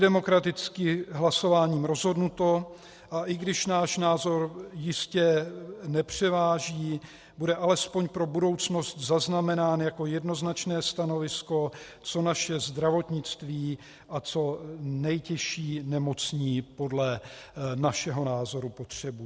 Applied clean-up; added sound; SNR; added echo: none; none; none; none.